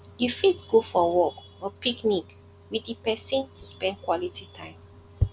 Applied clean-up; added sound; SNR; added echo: none; none; none; none.